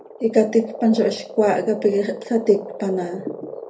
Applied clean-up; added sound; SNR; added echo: none; Frog; 13 dB; reverberation time 0.3 s.